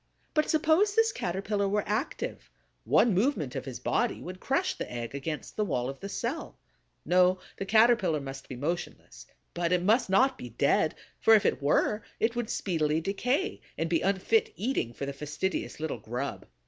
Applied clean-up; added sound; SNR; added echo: none; none; none; none.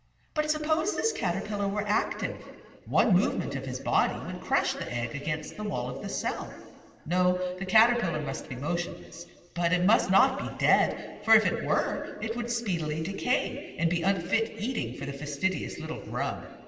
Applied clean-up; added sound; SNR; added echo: none; none; none; reverberation time 2.0 s.